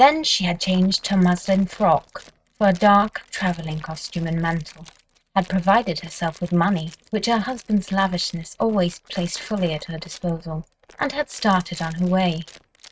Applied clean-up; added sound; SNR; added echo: neural mask model RNNoise.